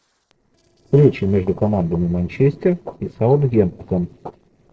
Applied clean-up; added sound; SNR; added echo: neural separator model SepFormer DNS4.